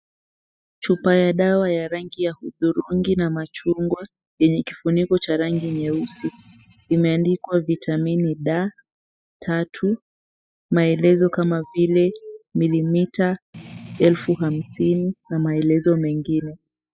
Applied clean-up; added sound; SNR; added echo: classical method spectral subtraction.